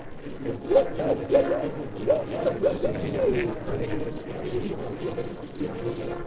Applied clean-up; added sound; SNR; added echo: neural separator model SepFormer DNS4.